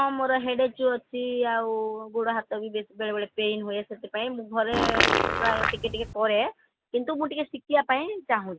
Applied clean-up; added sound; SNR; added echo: none; Fart; -2 dB; none.